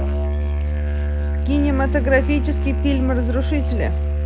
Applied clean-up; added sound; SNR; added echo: none; Musical instrument; -4 dB; none.